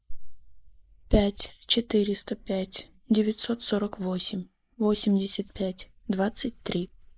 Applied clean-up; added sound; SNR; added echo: neural mask model Resemble Enhance denoiser.